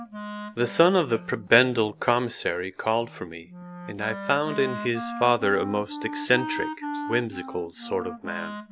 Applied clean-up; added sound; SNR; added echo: none; Wind instrument, woodwind instrument; 10 dB; none.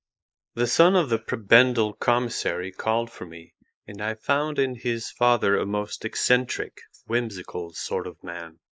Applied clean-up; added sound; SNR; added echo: neural mask model Resemble Enhance denoiser.